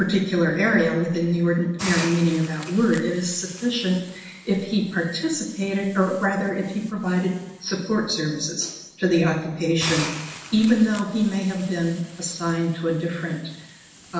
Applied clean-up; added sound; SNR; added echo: none; Hiss; 16 dB; reverberation time 0.9 s.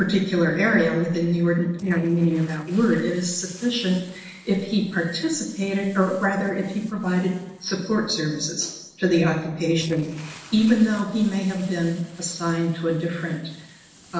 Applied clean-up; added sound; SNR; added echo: neural separator model SepFormer DNS4.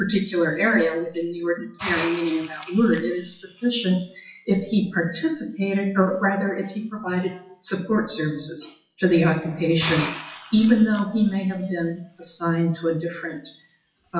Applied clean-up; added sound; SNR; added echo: classical method WPE with log-MMSE.